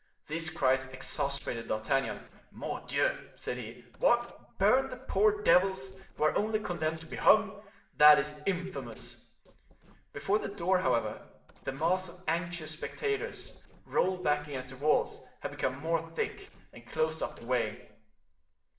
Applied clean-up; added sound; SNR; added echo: neural separator model SepFormer DNS4.